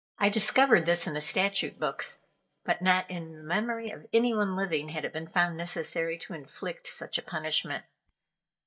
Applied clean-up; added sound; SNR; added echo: neural mask model DeepFilterNet 3.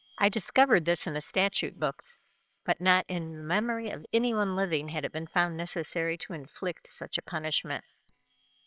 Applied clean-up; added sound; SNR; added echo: neural separator model SepFormer WHAMR!.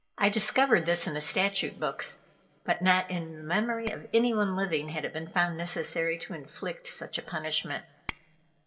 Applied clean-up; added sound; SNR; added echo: neural separator model SepFormer DNS4.